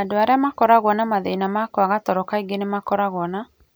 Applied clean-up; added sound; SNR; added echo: none; none; none; none.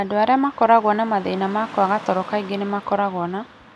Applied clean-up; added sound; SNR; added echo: none; Car passing by / Traffic noise, roadway noise; 19 dB; none.